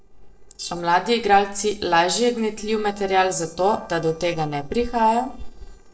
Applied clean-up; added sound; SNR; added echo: neural separator model SepFormer DNS4.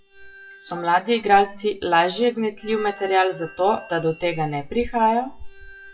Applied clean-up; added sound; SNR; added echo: classical method WPE with log-MMSE.